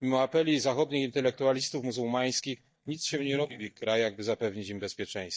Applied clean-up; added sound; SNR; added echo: neural mask model DeepFilterNet 3.